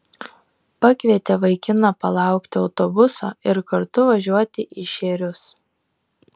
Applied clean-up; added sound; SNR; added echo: none; none; none; none.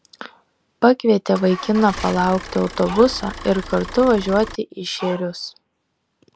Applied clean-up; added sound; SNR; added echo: none; Dog + Idling / Engine starting / Motor vehicle (road); 12 dB; none.